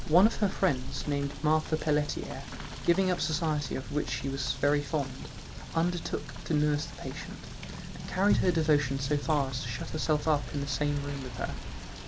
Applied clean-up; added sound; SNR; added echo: none; Motor vehicle (road) / Rain; 7 dB; none.